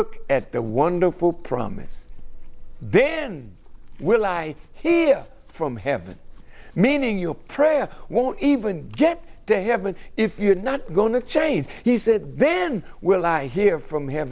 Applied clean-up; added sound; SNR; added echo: none; Chewing, mastication / Livestock, farm animals, working animals; 14 dB; none.